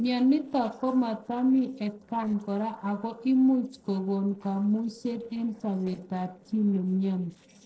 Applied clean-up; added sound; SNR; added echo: neural separator model SepFormer DNS4.